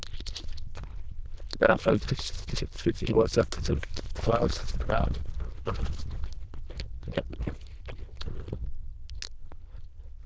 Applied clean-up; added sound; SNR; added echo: neural diffusion model UNIVERSE++.